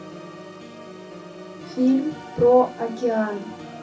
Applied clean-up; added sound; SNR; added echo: none; Organ; 15 dB; reverberation time 0.3 s.